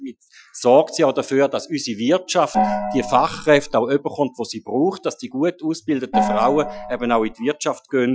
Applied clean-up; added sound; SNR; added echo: classical method Wiener filter.